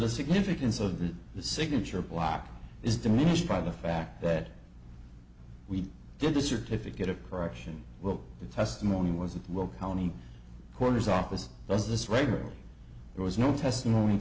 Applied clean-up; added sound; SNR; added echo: none; none; none; none.